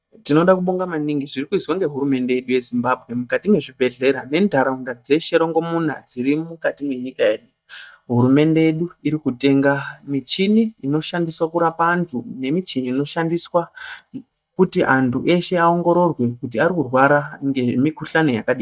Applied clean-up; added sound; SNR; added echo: neural mask model DeepFilterNet 3.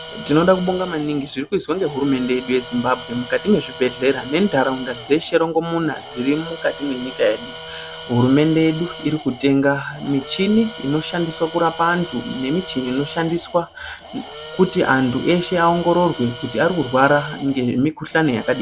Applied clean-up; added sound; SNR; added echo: none; Tools; 15 dB; none.